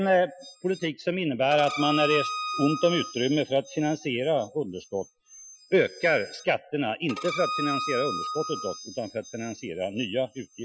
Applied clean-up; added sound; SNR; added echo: classical method Wiener filter.